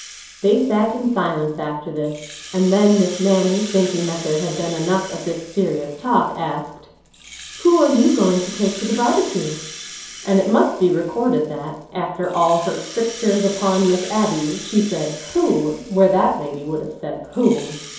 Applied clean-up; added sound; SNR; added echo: none; Rattle (instrument); 16 dB; reverberation time 2.8 s.